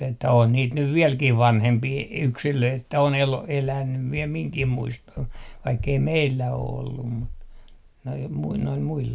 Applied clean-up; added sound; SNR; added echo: none; none; none; none.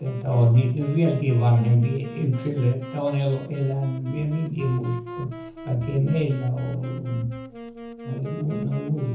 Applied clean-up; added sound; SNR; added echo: none; Wind instrument, woodwind instrument; 14 dB; reverberation time 0.5 s.